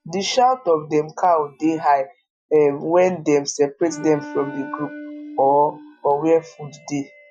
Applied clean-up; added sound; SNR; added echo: classical method Wiener filter.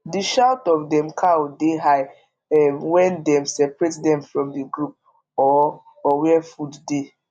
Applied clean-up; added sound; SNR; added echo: none; none; none; none.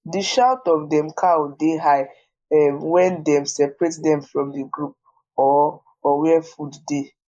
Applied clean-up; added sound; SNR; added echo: neural mask model Resemble Enhance denoiser.